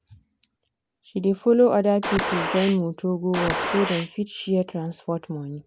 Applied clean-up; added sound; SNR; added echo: none; Gunshot, gunfire; 4 dB; none.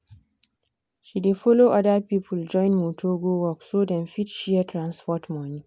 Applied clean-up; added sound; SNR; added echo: none; none; none; none.